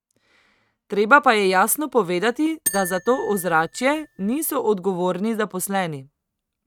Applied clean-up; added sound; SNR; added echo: neural mask model RNNoise.